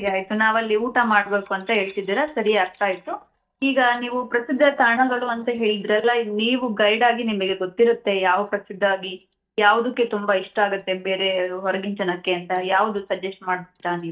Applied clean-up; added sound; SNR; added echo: neural mask model DeepFilterNet 3.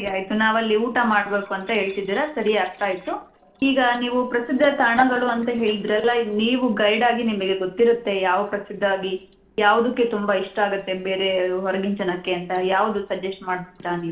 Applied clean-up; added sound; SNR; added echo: neural separator model SepFormer DNS4.